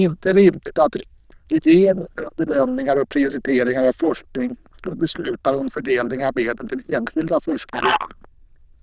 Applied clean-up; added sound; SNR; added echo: neural diffusion model UNIVERSE++.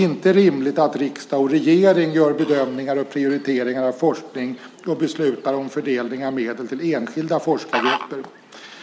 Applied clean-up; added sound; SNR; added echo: none; Fowl; 15 dB; none.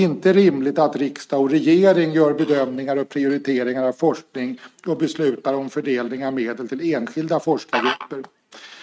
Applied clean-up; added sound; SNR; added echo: neural mask model RNNoise.